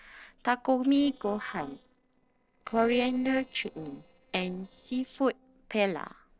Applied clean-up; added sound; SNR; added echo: neural separator model SepFormer DNS4.